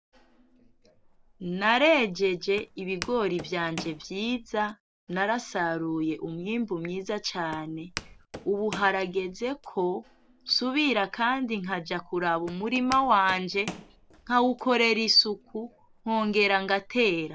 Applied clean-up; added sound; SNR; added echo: none; Walk, footsteps; 19 dB; none.